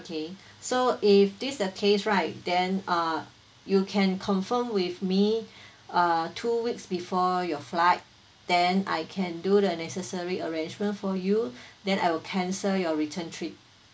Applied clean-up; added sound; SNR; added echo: none; none; none; none.